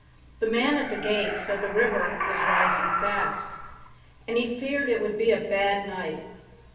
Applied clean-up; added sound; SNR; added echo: none; Animal; 1 dB; reverberation time 1.0 s.